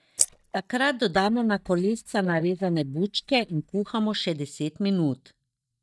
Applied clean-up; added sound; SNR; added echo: neural mask model DeepFilterNet 3.